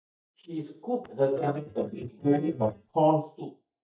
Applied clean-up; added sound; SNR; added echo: neural mask model DeepFilterNet 3.